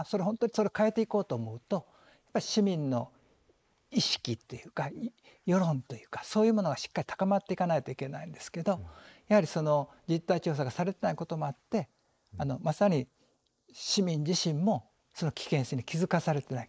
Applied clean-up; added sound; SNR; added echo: neural mask model Resemble Enhance denoiser.